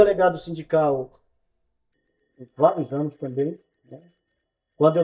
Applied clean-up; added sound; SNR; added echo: neural mask model DeepFilterNet 3.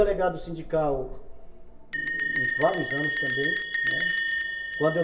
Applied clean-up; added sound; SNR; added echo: none; Bell; -5 dB; reverberation time 0.1 s.